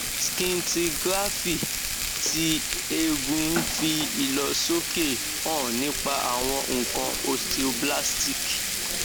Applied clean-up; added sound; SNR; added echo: none; Frying (food); 0 dB; none.